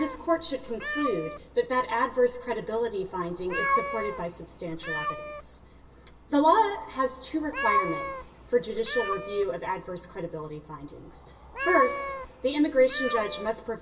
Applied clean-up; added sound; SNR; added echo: none; Meow; 6 dB; reverberation time 0.1 s.